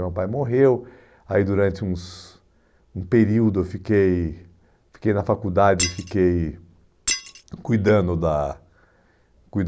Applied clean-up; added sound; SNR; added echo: none; Shatter; 5 dB; none.